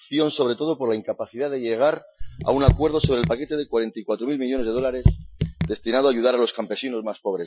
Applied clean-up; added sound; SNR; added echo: classical method Wiener filter.